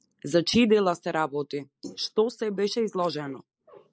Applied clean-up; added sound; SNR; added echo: neural mask model Resemble Enhance denoiser.